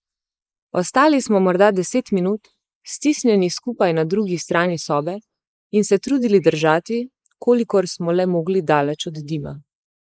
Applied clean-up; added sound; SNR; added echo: neural mask model Resemble Enhance denoiser.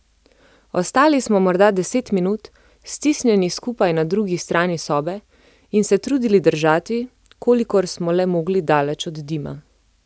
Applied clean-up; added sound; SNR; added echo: none; none; none; none.